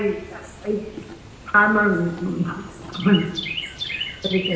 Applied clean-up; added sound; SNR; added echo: none; Chirp, tweet; 10 dB; reverberation time 0.9 s.